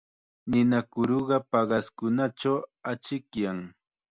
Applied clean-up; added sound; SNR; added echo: none; none; none; none.